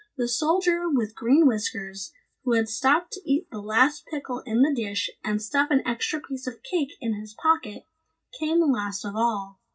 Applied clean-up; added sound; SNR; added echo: none; none; none; reverberation time 0.4 s.